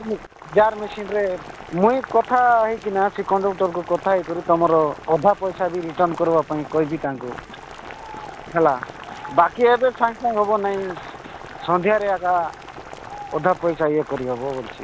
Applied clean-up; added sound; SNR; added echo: none; Boiling; 17 dB; none.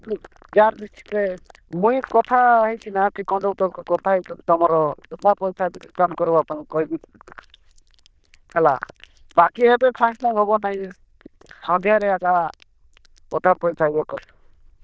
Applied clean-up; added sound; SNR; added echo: neural diffusion model UNIVERSE++.